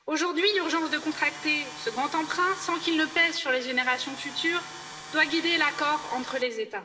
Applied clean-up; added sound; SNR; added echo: none; Tools; 14 dB; reverberation time 2.0 s.